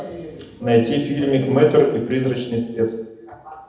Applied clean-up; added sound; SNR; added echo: none; none; none; reverberation time 0.8 s.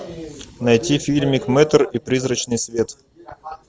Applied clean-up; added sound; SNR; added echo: none; none; none; none.